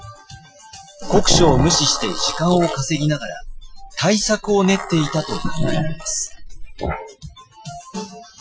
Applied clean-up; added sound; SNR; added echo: classical method Wiener filter.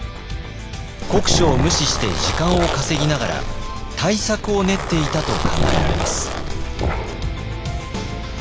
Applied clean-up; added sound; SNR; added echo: none; Growling + Zipper (clothing); 0 dB; none.